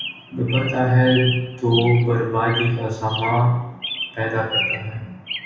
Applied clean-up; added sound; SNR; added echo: none; Chirp, tweet; 9 dB; reverberation time 0.8 s.